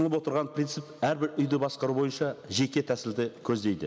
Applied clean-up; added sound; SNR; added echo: none; none; none; none.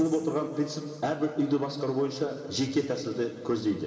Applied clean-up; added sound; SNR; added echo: none; none; none; reverberation time 2.6 s.